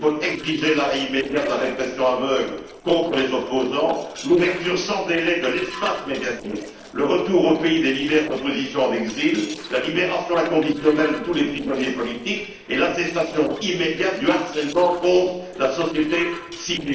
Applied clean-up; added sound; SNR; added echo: neural separator model SepFormer DNS4.